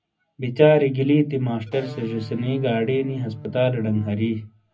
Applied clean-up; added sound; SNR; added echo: none; Electric guitar; 17 dB; reverberation time 0.4 s.